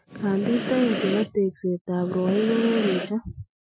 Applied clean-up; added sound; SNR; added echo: classical method Wiener filter.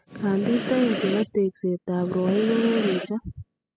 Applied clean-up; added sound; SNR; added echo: classical method spectral subtraction.